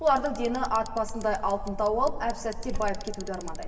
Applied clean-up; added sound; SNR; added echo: none; Bicycle; 6 dB; reverberation time 2.9 s.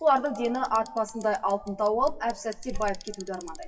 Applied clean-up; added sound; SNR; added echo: classical method WPE with log-MMSE.